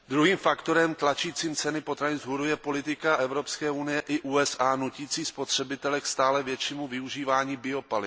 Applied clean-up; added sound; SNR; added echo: none; none; none; none.